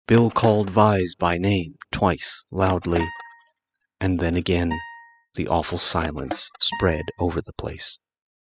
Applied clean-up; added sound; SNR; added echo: classical method spectral subtraction.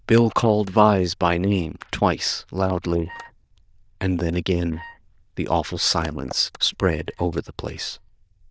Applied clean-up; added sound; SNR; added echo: neural diffusion model UNIVERSE++.